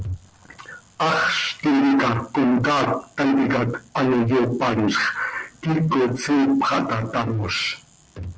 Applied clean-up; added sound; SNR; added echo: none; none; none; none.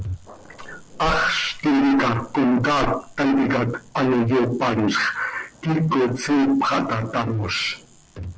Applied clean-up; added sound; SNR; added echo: none; Growling; 19 dB; none.